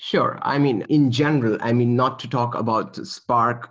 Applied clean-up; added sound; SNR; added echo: none; none; none; none.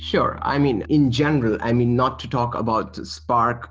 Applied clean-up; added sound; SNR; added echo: none; Piano; 20 dB; none.